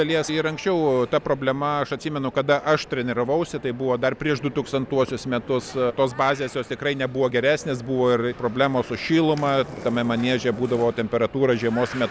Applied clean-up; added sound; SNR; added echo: none; Skateboard; 16 dB; none.